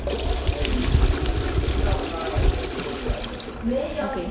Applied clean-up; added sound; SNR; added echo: none; Toilet flush / Water; 7 dB; none.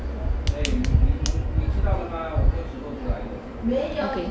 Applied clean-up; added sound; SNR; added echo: none; none; none; none.